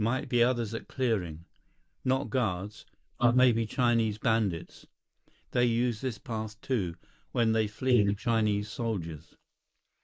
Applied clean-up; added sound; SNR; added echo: neural mask model Resemble Enhance denoiser.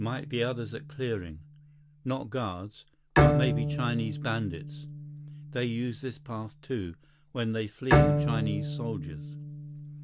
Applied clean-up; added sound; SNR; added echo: none; Bowed string instrument; -3 dB; none.